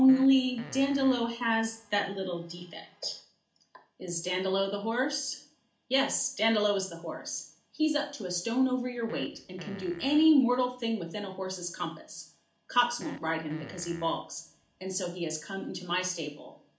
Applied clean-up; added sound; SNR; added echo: none; Fart; 19 dB; reverberation time 0.4 s.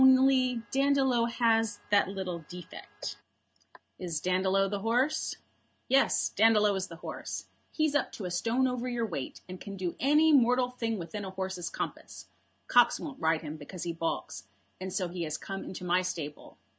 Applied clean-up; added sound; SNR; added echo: none; none; none; none.